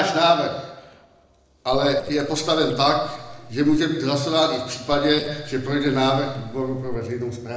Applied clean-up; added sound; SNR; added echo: neural separator model SepFormer DNS4.